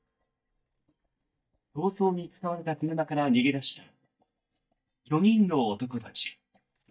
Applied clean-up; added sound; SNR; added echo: neural mask model DeepFilterNet 3.